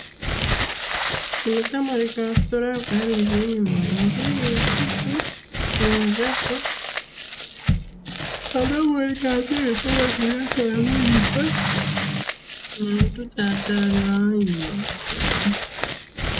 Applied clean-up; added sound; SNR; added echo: none; Strum + Crumpling, crinkling; 0 dB; none.